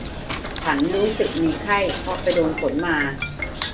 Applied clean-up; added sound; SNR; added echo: none; Knock; 6 dB; reverberation time 0.3 s.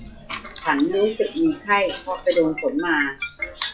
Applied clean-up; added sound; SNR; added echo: classical method WPE with log-MMSE.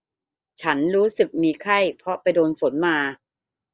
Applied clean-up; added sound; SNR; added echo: none; none; none; none.